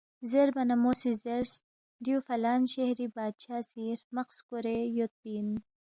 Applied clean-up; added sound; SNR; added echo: none; none; none; none.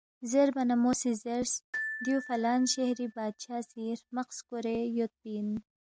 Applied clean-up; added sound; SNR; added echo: neural mask model RNNoise.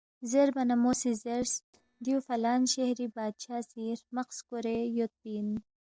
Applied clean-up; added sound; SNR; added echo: neural separator model SepFormer DNS4.